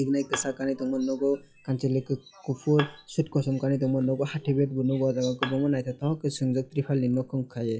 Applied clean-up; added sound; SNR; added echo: classical method log-MMSE.